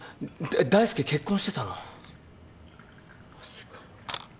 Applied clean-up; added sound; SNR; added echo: none; Camera; 17 dB; none.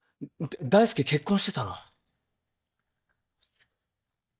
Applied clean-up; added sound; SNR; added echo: neural mask model DeepFilterNet 3.